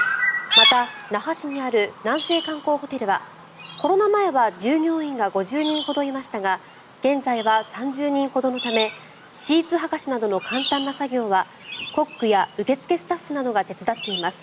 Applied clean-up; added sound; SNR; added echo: none; Chirp, tweet; 4 dB; none.